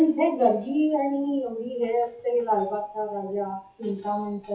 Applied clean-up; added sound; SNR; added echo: classical method WPE with log-MMSE.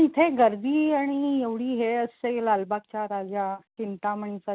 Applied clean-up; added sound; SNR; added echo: none; none; none; none.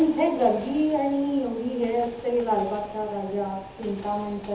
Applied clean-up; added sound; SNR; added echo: none; Train; 18 dB; reverberation time 0.7 s.